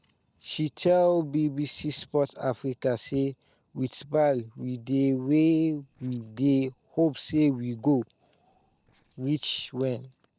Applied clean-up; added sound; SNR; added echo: neural separator model SepFormer DNS4.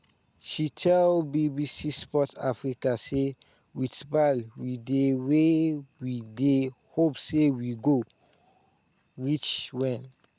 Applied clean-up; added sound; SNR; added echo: none; none; none; none.